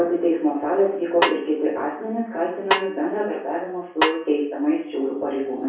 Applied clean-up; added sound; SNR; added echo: none; Snare drum; 4 dB; reverberation time 0.6 s.